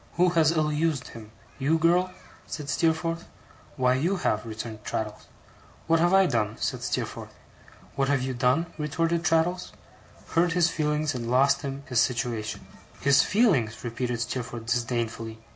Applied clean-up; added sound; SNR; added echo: none; none; none; none.